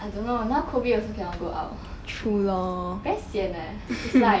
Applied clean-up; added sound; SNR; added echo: none; none; none; none.